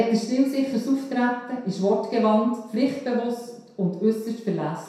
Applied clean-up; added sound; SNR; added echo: none; none; none; reverberation time 0.7 s.